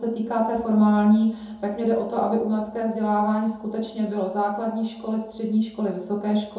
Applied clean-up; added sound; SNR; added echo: none; none; none; reverberation time 2.6 s.